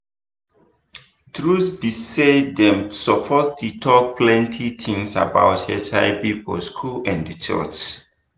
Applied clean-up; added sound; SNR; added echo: none; none; none; none.